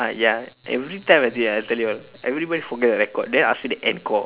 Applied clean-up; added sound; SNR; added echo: none; none; none; none.